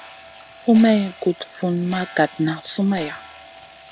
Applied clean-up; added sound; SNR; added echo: none; Clock; 19 dB; none.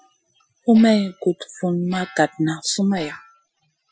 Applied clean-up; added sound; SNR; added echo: classical method Wiener filter.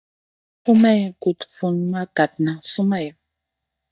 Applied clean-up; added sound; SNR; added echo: neural mask model DeepFilterNet 3.